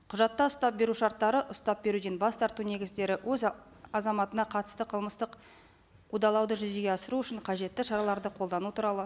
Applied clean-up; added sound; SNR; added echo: none; none; none; none.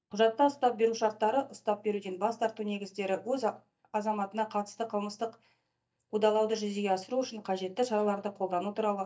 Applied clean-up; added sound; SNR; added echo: neural mask model DeepFilterNet 3.